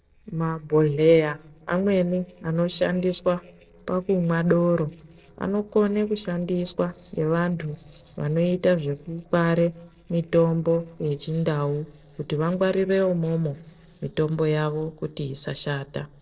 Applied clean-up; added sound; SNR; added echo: neural separator model SepFormer DNS4.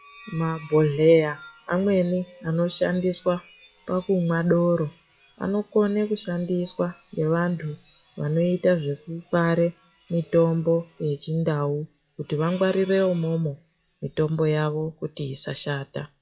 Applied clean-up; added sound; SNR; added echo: classical method WPE with log-MMSE.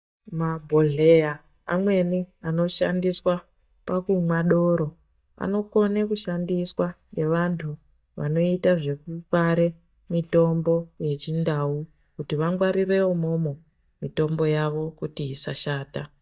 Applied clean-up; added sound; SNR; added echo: neural mask model DeepFilterNet 3.